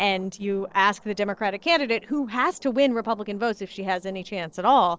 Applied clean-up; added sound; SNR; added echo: neural separator model SepFormer DNS4.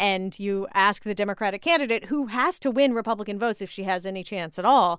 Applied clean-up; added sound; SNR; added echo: none; none; none; none.